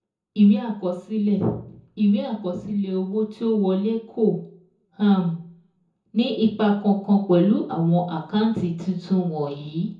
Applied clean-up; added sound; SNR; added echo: none; none; none; reverberation time 0.5 s.